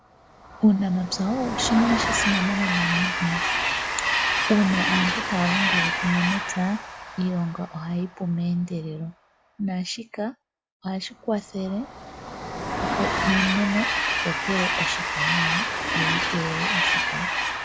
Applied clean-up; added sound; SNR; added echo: none; Train; 0 dB; none.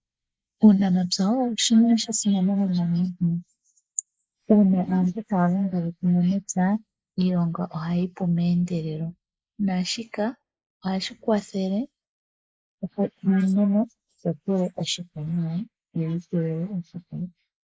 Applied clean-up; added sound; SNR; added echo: neural mask model Resemble Enhance denoiser.